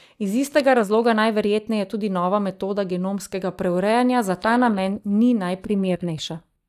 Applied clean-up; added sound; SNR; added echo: neural mask model DeepFilterNet 3.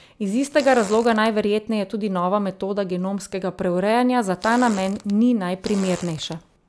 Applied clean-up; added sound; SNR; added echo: none; Fart; 17 dB; none.